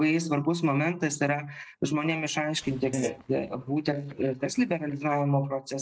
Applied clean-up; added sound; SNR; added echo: neural mask model DeepFilterNet 3.